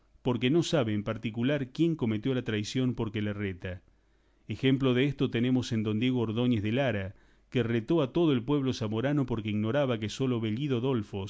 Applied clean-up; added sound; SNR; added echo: none; none; none; none.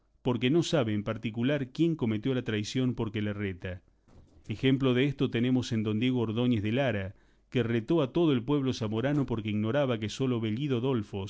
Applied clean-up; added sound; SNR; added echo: neural separator model SepFormer DNS4.